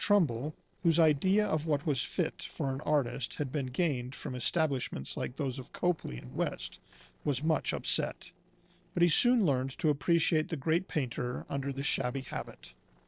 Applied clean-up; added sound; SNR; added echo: neural separator model SepFormer DNS4.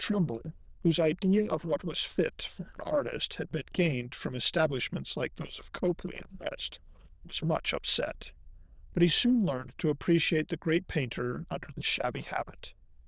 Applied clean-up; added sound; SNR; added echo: neural diffusion model UNIVERSE++.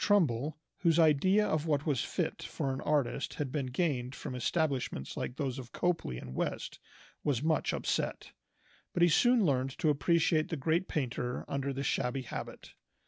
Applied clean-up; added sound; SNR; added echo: none; none; none; none.